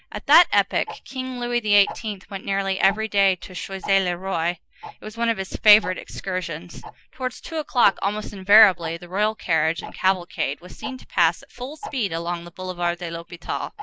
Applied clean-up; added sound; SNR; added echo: neural mask model Resemble Enhance denoiser.